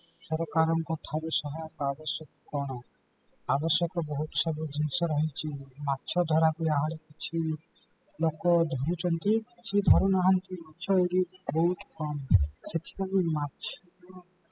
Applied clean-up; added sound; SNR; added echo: classical method spectral subtraction.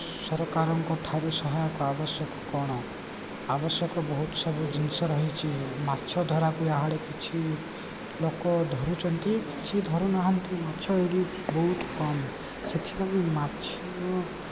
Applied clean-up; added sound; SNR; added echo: none; none; none; none.